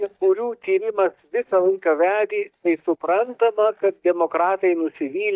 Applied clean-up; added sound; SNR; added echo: neural mask model DeepFilterNet 3.